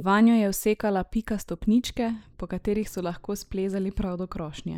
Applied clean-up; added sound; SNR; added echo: neural mask model Resemble Enhance denoiser.